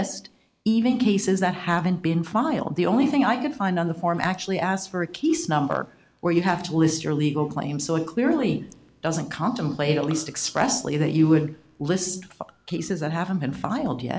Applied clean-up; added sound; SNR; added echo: none; none; none; none.